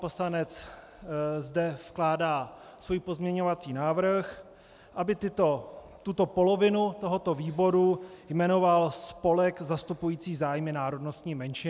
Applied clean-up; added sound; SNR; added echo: none; none; none; none.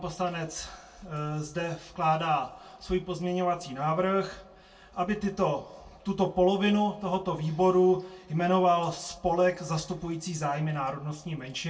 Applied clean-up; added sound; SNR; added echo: none; none; none; reverberation time 0.2 s.